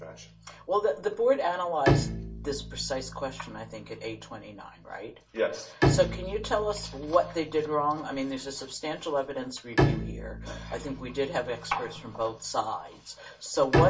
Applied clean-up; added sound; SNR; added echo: none; Bowed string instrument; 2 dB; reverberation time 0.2 s.